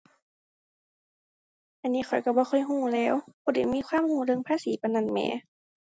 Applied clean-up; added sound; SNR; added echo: none; none; none; none.